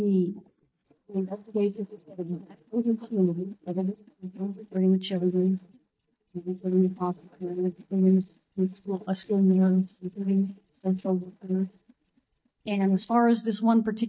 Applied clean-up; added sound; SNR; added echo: neural mask model DeepFilterNet 3.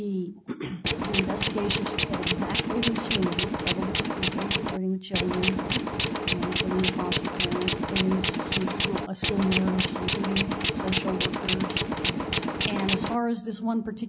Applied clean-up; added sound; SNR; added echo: none; Tools; -3 dB; none.